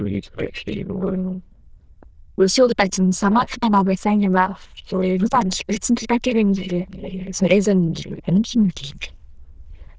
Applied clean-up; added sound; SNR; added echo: neural diffusion model UNIVERSE++.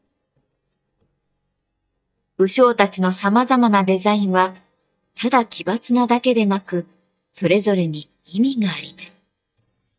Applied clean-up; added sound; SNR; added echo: neural mask model DeepFilterNet 3.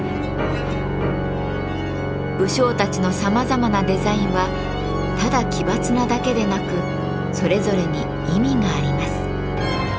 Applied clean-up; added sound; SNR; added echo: none; Organ; 0 dB; none.